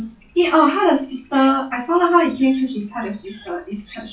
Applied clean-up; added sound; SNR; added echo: classical method log-MMSE.